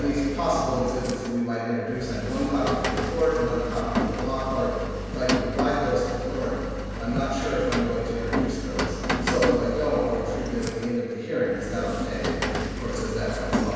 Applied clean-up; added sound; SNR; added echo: none; Rain; 3 dB; reverberation time 1.9 s.